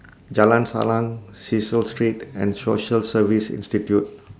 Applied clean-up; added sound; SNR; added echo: none; none; none; none.